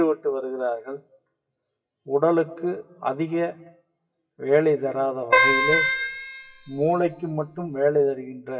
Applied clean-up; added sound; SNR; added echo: classical method WPE with log-MMSE.